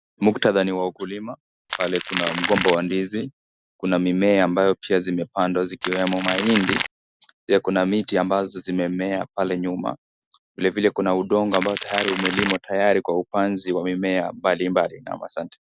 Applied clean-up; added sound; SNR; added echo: none; Crackle; 3 dB; none.